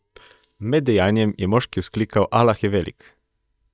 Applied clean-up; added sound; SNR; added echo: neural mask model DeepFilterNet 3.